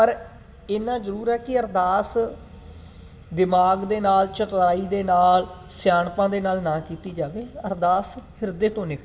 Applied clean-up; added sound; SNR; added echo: none; none; none; reverberation time 2.7 s.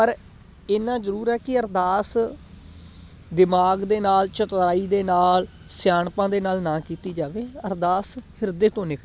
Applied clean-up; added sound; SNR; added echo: none; none; none; none.